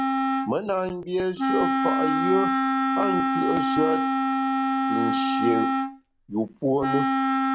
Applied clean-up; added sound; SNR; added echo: none; Wind instrument, woodwind instrument; -3 dB; none.